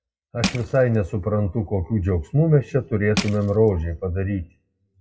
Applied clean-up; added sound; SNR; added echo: classical method WPE with log-MMSE.